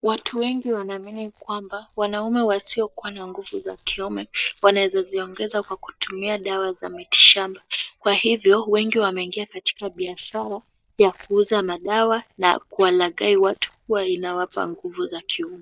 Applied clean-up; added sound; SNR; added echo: neural mask model DeepFilterNet 3.